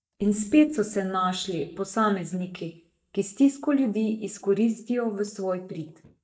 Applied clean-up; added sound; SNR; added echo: neural mask model DeepFilterNet 3.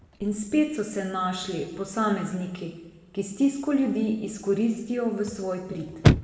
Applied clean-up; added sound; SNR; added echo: none; Chirp, tweet / Slam / Car; 4 dB; reverberation time 1.2 s.